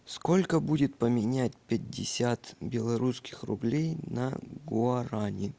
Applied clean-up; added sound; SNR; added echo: none; none; none; none.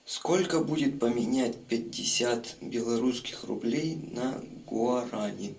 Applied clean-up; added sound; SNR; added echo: none; none; none; reverberation time 0.2 s.